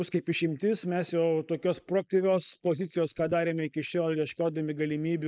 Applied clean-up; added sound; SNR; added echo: neural mask model Resemble Enhance denoiser.